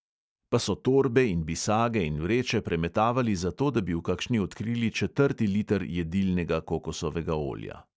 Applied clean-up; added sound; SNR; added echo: none; none; none; none.